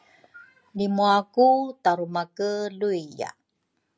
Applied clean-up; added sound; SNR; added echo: none; none; none; none.